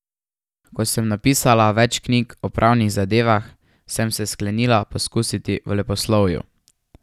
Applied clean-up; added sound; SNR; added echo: none; none; none; none.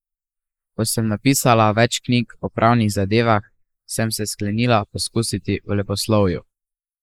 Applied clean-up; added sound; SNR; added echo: neural mask model Resemble Enhance denoiser.